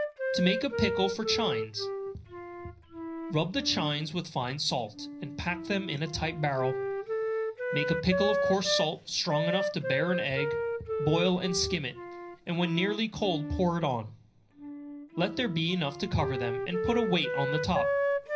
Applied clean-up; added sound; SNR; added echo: none; Wind instrument, woodwind instrument; 3 dB; reverberation time 0.5 s.